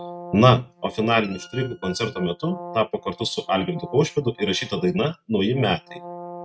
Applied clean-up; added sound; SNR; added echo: neural mask model RNNoise.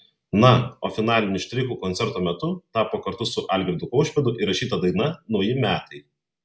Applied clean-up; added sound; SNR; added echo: none; none; none; none.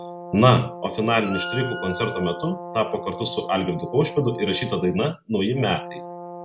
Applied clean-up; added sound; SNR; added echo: none; Wind instrument, woodwind instrument + Brass instrument; 11 dB; none.